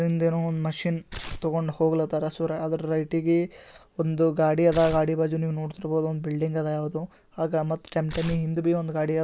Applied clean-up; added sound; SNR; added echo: none; Tearing; 11 dB; none.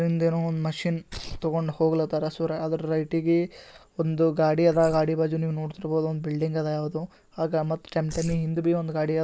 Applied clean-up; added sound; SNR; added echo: neural mask model Resemble Enhance denoiser.